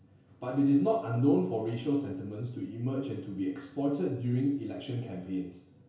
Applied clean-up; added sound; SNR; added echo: none; none; none; reverberation time 0.5 s.